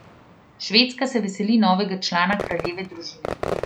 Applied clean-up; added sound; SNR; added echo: none; Fireworks; 11 dB; none.